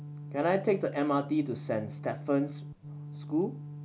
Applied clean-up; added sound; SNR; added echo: none; Organ; 11 dB; none.